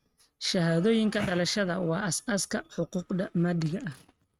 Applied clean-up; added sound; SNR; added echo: neural mask model RNNoise.